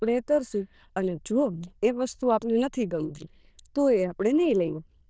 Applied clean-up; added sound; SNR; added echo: neural diffusion model UNIVERSE++.